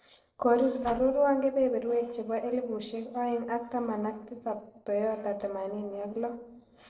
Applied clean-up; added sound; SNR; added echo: neural separator model SepFormer DNS4.